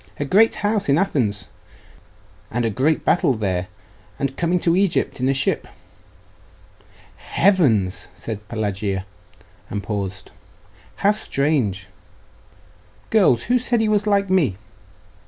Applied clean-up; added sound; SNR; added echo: none; none; none; none.